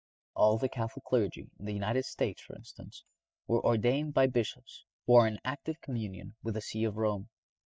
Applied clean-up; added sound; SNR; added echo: neural mask model DeepFilterNet 3.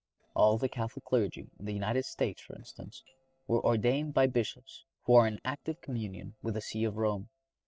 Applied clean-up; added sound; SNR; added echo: neural separator model SepFormer DNS4.